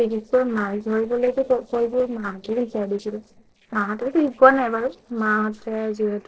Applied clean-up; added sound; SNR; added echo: neural separator model SepFormer DNS4.